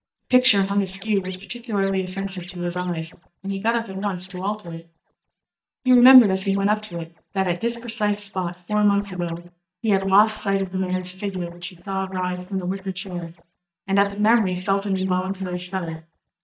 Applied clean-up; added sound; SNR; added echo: neural mask model DeepFilterNet 3.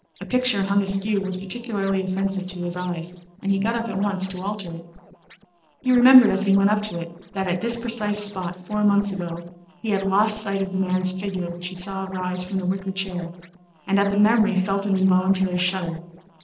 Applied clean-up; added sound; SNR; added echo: neural separator model SepFormer DNS4.